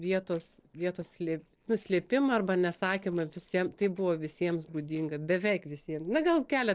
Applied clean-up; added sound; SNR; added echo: neural separator model SepFormer DNS4.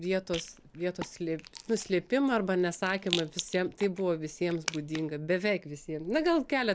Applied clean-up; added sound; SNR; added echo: none; Rattle; 13 dB; none.